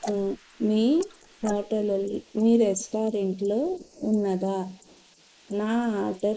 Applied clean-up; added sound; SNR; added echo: neural mask model Resemble Enhance denoiser.